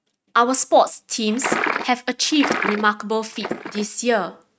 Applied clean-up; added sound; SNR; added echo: neural mask model RNNoise.